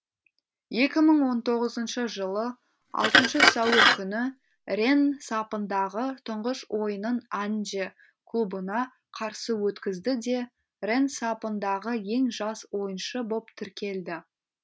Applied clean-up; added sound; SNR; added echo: none; Glass; -4 dB; none.